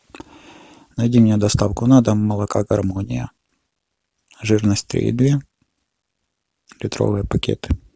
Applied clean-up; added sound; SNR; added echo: none; none; none; none.